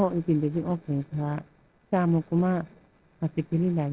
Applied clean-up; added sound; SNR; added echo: neural separator model SepFormer DNS4.